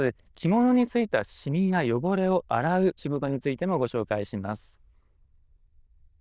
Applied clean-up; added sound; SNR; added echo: neural diffusion model UNIVERSE++.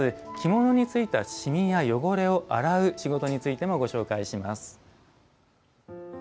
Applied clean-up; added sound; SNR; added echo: none; none; none; none.